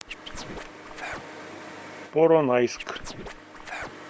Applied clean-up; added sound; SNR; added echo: none; Scratching (performance technique); 11 dB; none.